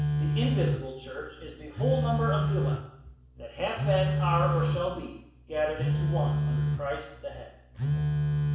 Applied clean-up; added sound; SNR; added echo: none; Telephone; -4 dB; reverberation time 0.7 s.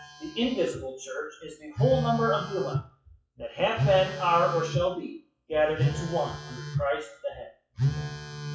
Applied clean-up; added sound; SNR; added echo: classical method WPE with log-MMSE.